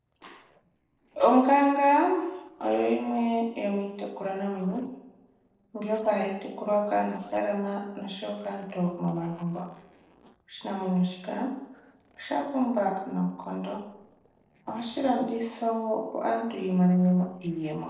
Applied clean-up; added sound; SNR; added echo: neural separator model SepFormer DNS4.